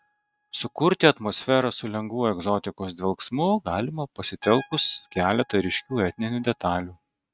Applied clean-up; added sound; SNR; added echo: neural mask model RNNoise.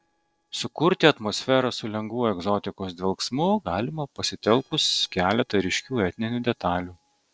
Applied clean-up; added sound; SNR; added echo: neural separator model SepFormer DNS4.